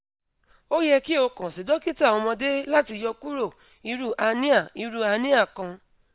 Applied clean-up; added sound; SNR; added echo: none; none; none; none.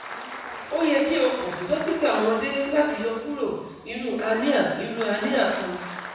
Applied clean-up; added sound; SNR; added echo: none; Applause; 14 dB; reverberation time 1.1 s.